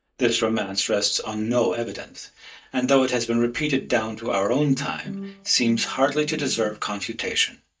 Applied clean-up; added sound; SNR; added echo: neural mask model DeepFilterNet 3.